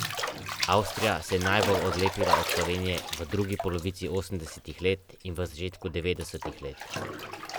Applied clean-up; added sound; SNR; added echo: none; Bathtub (filling or washing); 4 dB; none.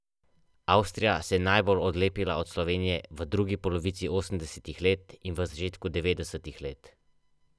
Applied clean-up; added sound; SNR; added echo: none; none; none; none.